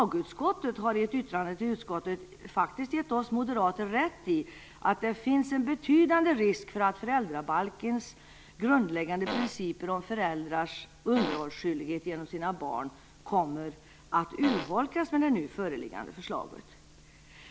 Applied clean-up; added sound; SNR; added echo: none; Fart; 5 dB; none.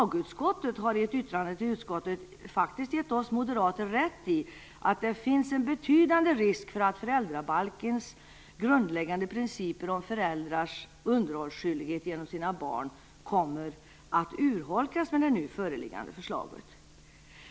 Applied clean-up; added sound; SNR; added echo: none; none; none; none.